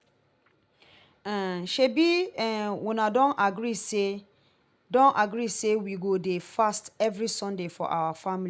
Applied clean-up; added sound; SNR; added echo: none; none; none; none.